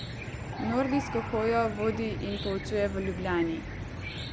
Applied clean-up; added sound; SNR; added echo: none; Cricket / Chicken, rooster; 5 dB; none.